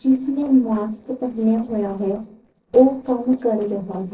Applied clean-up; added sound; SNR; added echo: neural separator model SepFormer DNS4.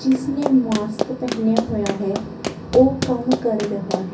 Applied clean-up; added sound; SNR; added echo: none; Run; 8 dB; reverberation time 0.3 s.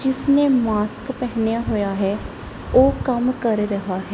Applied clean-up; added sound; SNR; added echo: none; none; none; none.